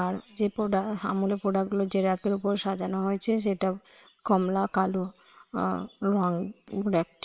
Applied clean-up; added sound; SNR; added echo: neural separator model SepFormer WHAM!.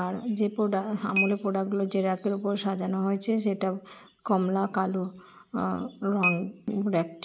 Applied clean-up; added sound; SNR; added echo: none; Chink, clink; 11 dB; none.